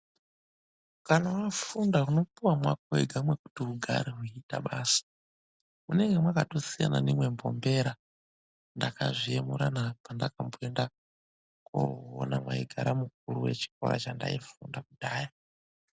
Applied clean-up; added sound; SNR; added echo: none; none; none; none.